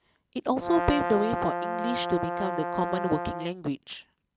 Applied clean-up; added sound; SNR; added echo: none; Brass instrument; 2 dB; none.